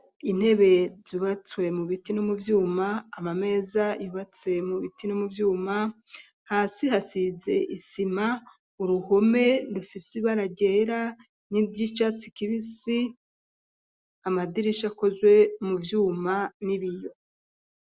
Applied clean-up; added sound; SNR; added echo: none; none; none; none.